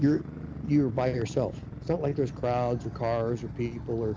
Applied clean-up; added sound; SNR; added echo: none; Motorcycle; 10 dB; none.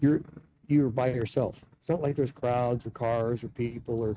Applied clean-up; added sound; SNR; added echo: neural mask model RNNoise.